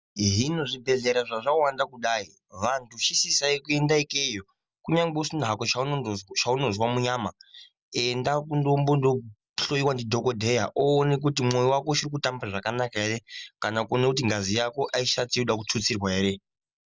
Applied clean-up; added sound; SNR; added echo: none; none; none; none.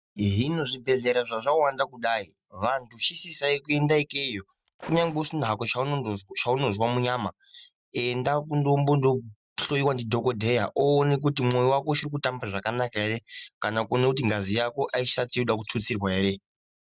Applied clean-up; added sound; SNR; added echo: neural mask model RNNoise.